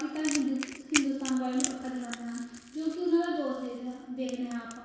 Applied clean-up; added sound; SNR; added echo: none; Crackle; 8 dB; reverberation time 1.1 s.